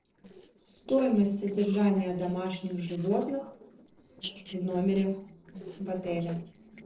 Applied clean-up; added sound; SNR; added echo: neural separator model SepFormer DNS4.